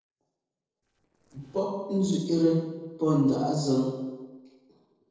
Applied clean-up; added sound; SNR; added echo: neural separator model SepFormer DNS4.